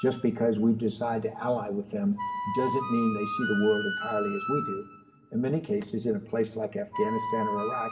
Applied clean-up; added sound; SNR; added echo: none; Wind instrument, woodwind instrument; 7 dB; reverberation time 2.0 s.